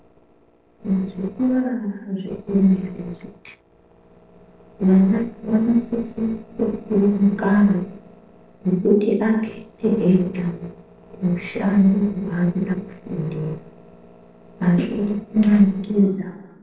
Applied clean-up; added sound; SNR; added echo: neural separator model SepFormer DNS4.